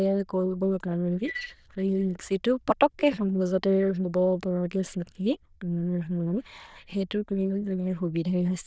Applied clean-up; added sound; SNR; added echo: neural diffusion model UNIVERSE++.